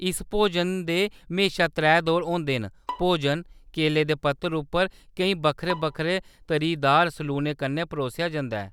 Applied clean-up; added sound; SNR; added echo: none; Bowed string instrument; 18 dB; none.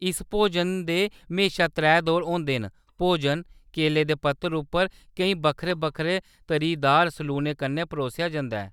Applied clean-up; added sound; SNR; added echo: neural mask model DeepFilterNet 3.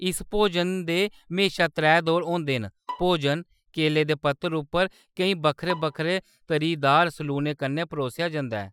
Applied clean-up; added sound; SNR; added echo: classical method Wiener filter.